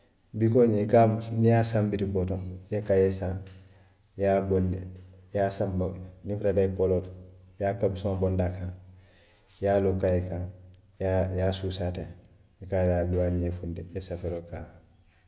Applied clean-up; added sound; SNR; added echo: none; none; none; none.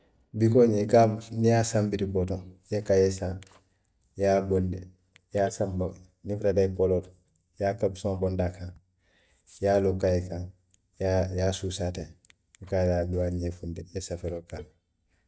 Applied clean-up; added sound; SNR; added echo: neural mask model DeepFilterNet 3.